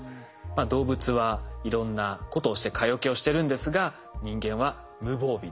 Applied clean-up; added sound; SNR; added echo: none; none; none; none.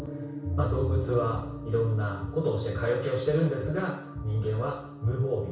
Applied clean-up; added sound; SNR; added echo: none; Gong; 12 dB; reverberation time 0.6 s.